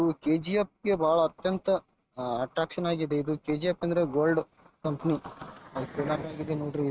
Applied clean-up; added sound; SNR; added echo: neural mask model RNNoise.